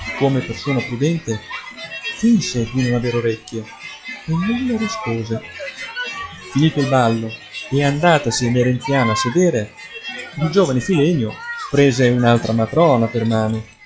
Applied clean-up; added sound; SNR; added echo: classical method log-MMSE.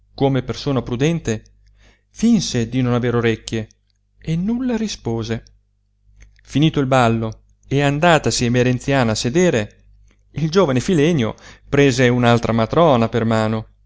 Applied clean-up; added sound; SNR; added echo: none; none; none; none.